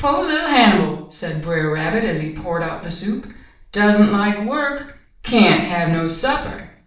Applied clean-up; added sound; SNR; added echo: none; none; none; reverberation time 0.5 s.